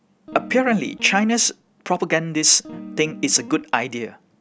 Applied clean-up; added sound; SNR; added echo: none; Guitar; 15 dB; none.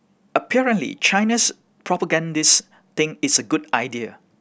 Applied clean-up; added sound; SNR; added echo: none; none; none; none.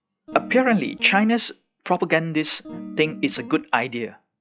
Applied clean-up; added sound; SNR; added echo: classical method log-MMSE.